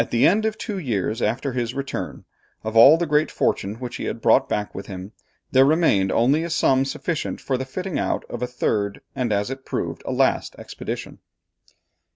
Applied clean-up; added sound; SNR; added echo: none; none; none; none.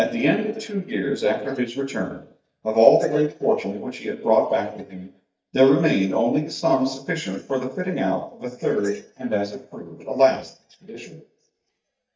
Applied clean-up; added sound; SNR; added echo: neural mask model DeepFilterNet 3.